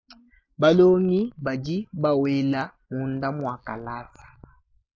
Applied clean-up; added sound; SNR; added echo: neural mask model Resemble Enhance denoiser.